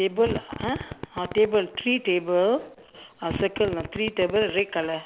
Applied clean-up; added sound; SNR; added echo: none; Fart; 11 dB; none.